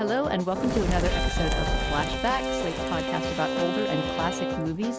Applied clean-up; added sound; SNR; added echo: none; Fire + Bowed string instrument; 1 dB; none.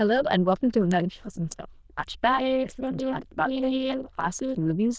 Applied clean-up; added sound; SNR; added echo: neural diffusion model UNIVERSE++.